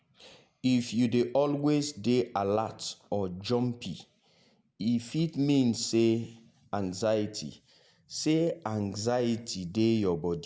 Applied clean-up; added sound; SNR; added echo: none; none; none; none.